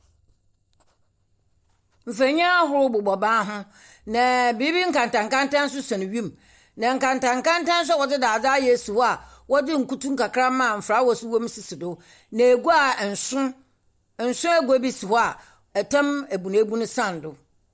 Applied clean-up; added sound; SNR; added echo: none; none; none; none.